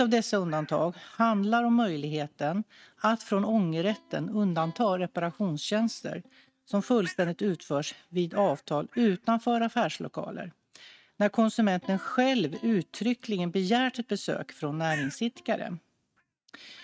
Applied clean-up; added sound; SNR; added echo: neural mask model RNNoise.